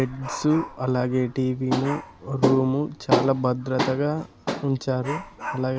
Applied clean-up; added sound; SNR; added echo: none; Dog; 16 dB; none.